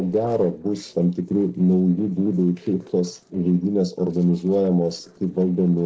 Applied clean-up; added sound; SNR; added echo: neural separator model SepFormer DNS4.